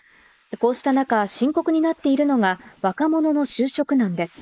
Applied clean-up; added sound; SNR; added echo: neural mask model Resemble Enhance denoiser.